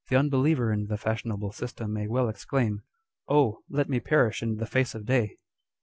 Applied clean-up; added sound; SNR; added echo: none; none; none; none.